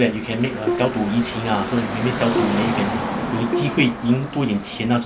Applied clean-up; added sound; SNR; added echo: none; Car passing by / Traffic noise, roadway noise + Bowed string instrument; 4 dB; none.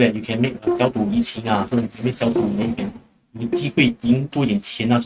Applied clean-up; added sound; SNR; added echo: neural mask model RNNoise.